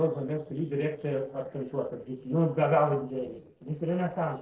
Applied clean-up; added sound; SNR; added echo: neural separator model SepFormer DNS4.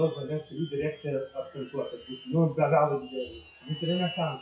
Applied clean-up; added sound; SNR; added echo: classical method WPE with log-MMSE.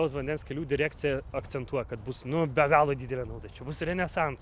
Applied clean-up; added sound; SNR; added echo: none; none; none; none.